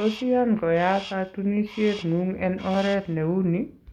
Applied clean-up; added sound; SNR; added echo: none; Crow; 20 dB; none.